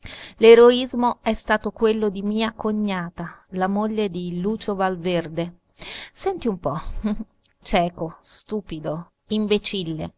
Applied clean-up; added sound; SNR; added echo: none; none; none; none.